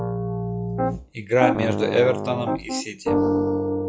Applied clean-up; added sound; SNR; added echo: classical method log-MMSE.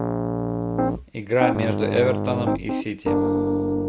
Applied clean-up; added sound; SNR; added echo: none; Piano; -3 dB; none.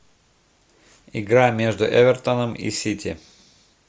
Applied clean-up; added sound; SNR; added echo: none; none; none; none.